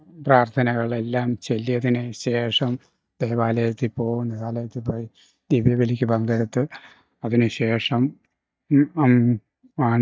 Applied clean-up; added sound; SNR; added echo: neural mask model DeepFilterNet 3.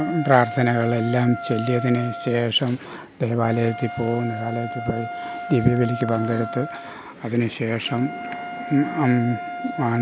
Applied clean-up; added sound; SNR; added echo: none; Wind instrument, woodwind instrument; 10 dB; none.